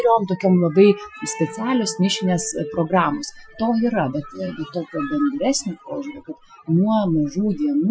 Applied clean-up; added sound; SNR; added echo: classical method Wiener filter.